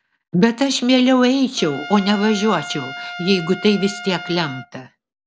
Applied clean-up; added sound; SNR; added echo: none; Trumpet; 14 dB; none.